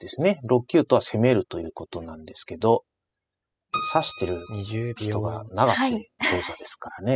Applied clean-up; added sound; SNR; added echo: classical method spectral subtraction.